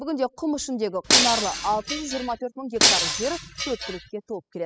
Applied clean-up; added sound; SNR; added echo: classical method spectral subtraction.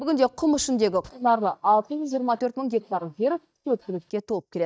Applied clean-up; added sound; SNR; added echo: neural mask model DeepFilterNet 3.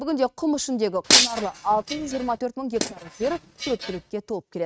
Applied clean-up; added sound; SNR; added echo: neural mask model RNNoise.